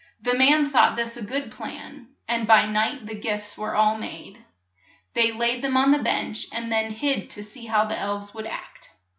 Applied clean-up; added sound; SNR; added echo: none; none; none; none.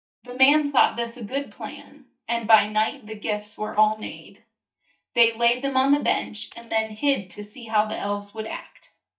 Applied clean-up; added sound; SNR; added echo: neural mask model DeepFilterNet 3.